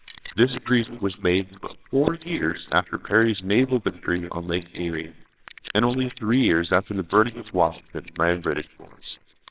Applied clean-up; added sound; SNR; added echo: neural separator model SepFormer WHAMR!.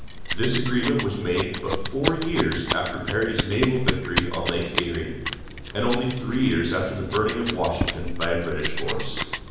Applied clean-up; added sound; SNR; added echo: none; Scissors; 3 dB; reverberation time 1.0 s.